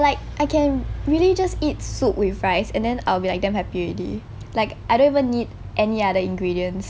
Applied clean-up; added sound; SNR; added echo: none; none; none; none.